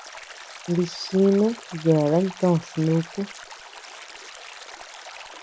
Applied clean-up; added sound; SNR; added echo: none; Stream; 16 dB; none.